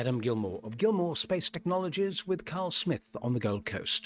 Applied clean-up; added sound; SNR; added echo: neural mask model RNNoise.